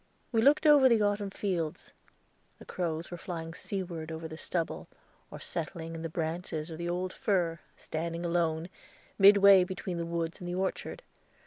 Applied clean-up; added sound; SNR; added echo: none; none; none; none.